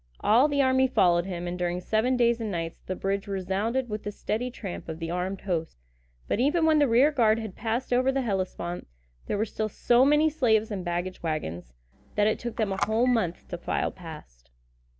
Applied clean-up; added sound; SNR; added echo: none; Telephone; 13 dB; none.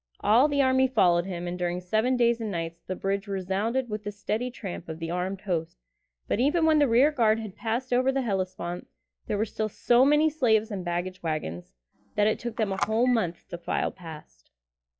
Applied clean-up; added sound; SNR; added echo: classical method log-MMSE.